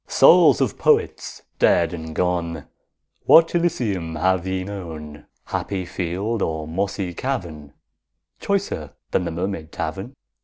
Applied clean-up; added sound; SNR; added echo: none; none; none; none.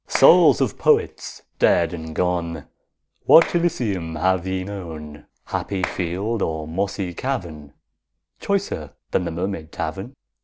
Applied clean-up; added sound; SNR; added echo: none; Clapping; 12 dB; none.